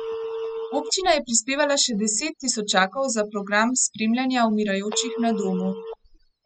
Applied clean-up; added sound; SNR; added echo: classical method spectral subtraction.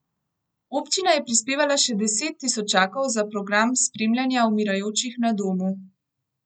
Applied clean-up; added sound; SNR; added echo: none; none; none; none.